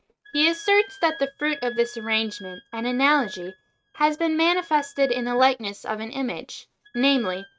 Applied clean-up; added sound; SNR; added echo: neural mask model RNNoise.